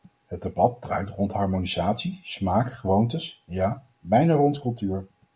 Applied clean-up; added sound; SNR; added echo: none; none; none; none.